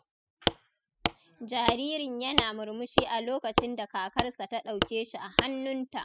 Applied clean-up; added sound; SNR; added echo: classical method spectral subtraction.